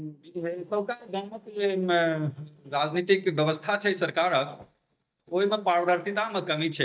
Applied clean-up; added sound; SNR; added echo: neural mask model DeepFilterNet 3.